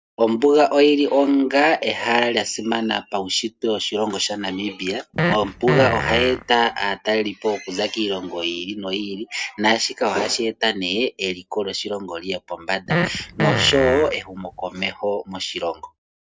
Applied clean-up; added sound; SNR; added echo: none; Fart; 3 dB; none.